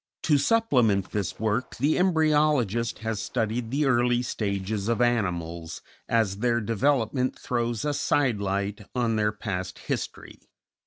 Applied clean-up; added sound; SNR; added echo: neural separator model SepFormer DNS4.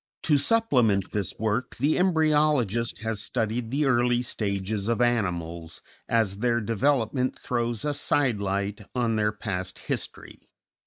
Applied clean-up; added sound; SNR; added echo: neural mask model Resemble Enhance denoiser.